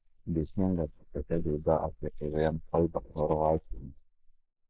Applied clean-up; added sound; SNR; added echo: neural mask model Resemble Enhance denoiser.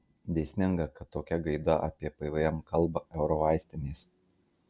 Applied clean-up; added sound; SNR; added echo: none; none; none; none.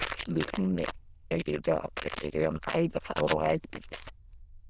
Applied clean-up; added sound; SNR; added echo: neural diffusion model UNIVERSE++.